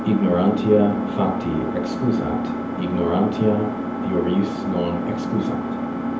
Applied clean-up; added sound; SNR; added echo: none; Engine; 3 dB; reverberation time 0.7 s.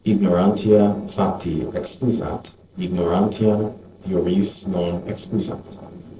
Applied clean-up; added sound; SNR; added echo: neural separator model SepFormer DNS4.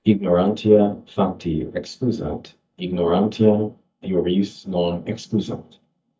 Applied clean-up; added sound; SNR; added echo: neural mask model DeepFilterNet 3.